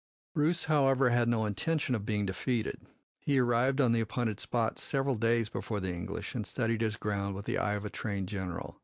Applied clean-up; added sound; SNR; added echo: none; none; none; none.